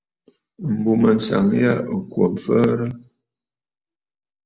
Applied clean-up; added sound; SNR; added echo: none; none; none; none.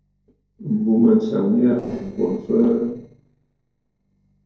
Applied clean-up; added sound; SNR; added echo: neural separator model SepFormer DNS4.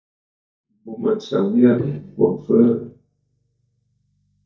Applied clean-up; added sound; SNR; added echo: neural mask model DeepFilterNet 3.